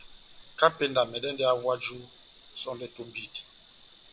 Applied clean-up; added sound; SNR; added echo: none; Insect; 16 dB; none.